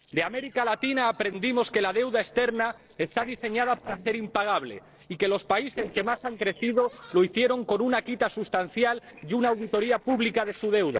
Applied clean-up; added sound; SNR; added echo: neural separator model SepFormer DNS4.